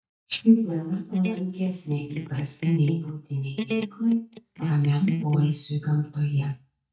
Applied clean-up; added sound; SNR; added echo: neural mask model DeepFilterNet 3.